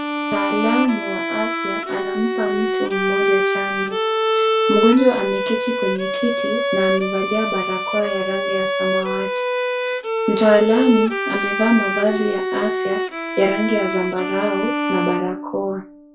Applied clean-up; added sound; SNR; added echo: none; Bowed string instrument; 0 dB; reverberation time 0.2 s.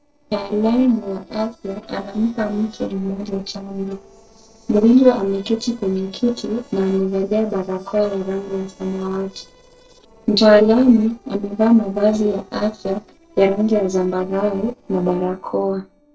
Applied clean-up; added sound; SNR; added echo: neural separator model SepFormer DNS4.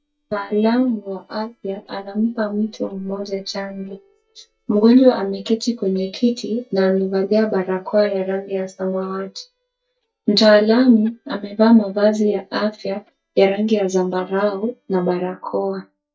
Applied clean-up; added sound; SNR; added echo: neural mask model DeepFilterNet 3.